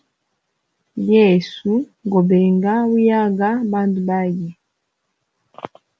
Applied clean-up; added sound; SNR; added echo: none; none; none; none.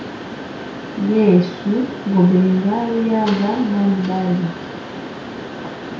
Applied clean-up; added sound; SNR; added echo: none; Mechanisms; 11 dB; reverberation time 0.6 s.